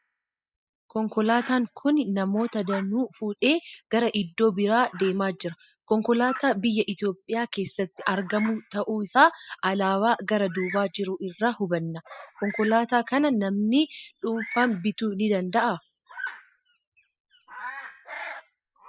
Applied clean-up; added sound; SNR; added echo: classical method spectral subtraction.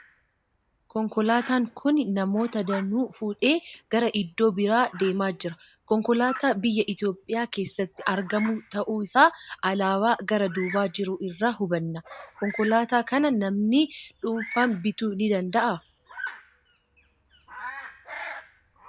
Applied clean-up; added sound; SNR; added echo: none; Bird vocalization, bird call, bird song; 17 dB; none.